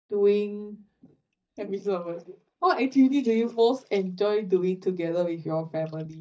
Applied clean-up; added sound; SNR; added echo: neural mask model DeepFilterNet 3.